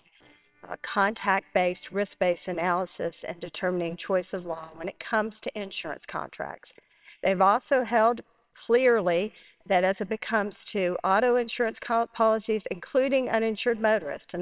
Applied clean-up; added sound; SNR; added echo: neural separator model SepFormer WHAMR!.